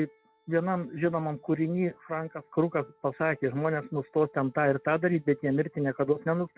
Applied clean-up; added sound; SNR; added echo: classical method log-MMSE.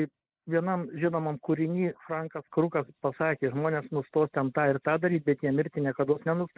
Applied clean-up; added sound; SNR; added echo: neural mask model Resemble Enhance denoiser.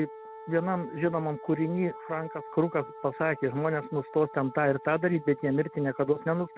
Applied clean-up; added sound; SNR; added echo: none; Wind instrument, woodwind instrument; 16 dB; none.